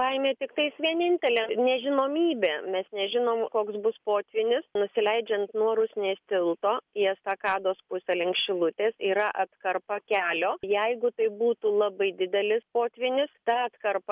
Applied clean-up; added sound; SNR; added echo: none; none; none; none.